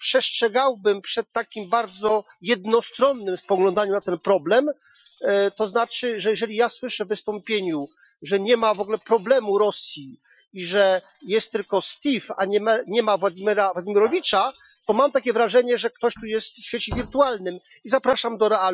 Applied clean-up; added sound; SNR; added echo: classical method Wiener filter.